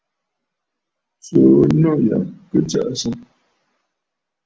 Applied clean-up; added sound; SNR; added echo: none; none; none; none.